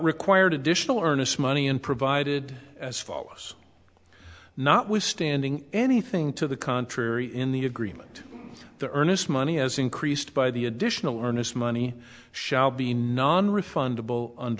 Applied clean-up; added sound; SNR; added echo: none; none; none; none.